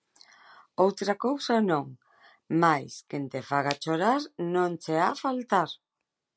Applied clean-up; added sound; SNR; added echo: none; none; none; none.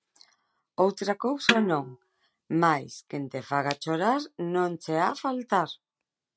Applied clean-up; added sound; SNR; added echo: neural mask model RNNoise.